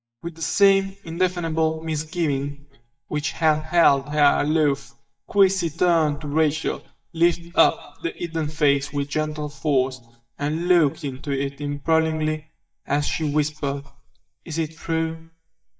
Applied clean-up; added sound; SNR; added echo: neural mask model DeepFilterNet 3.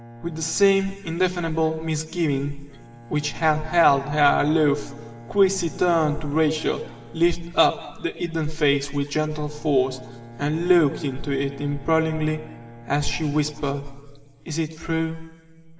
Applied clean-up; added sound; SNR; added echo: none; Bowed string instrument; 20 dB; reverberation time 1.9 s.